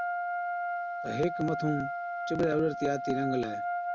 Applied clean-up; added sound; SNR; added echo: none; Wind instrument, woodwind instrument; 2 dB; none.